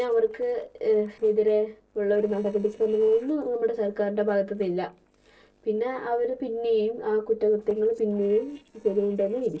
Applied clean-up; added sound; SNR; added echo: neural separator model SepFormer DNS4.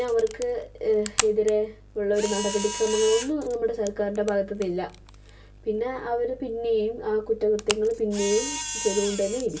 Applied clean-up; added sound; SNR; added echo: none; Camera; 10 dB; reverberation time 0.2 s.